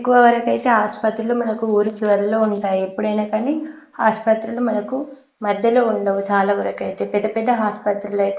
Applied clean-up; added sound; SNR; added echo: neural mask model Resemble Enhance denoiser.